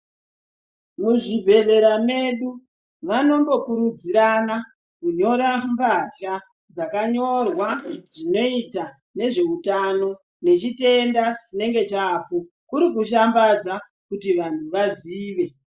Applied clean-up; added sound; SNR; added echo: neural mask model Resemble Enhance denoiser.